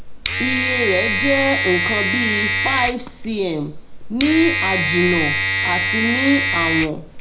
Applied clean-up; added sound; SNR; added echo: none; Domestic sounds, home sounds; -1 dB; reverberation time 0.4 s.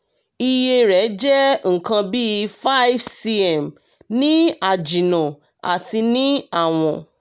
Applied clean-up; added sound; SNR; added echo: none; none; none; none.